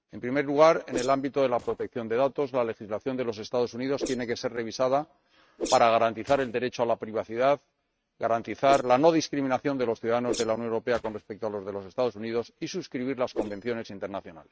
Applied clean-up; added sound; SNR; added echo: neural mask model RNNoise.